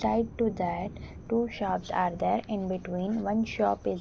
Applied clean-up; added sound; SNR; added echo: none; Thunder; 15 dB; none.